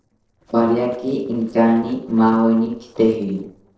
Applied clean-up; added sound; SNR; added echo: neural separator model SepFormer DNS4.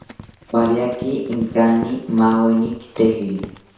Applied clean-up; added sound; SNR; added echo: none; Run; 15 dB; reverberation time 0.7 s.